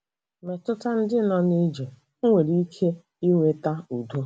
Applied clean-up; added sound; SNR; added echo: none; none; none; none.